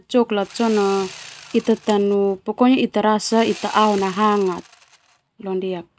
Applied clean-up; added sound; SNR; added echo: none; Sawing; 19 dB; none.